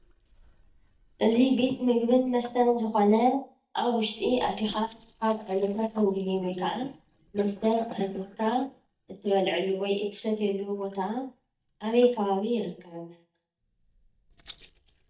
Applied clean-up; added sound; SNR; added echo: neural mask model DeepFilterNet 3.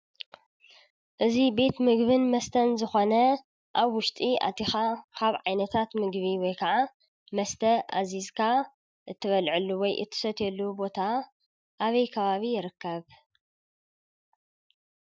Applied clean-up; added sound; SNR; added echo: none; none; none; none.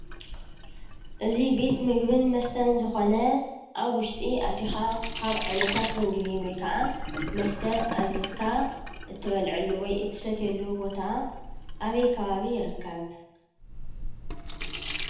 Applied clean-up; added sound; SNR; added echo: none; Sink (filling or washing); 6 dB; reverberation time 0.8 s.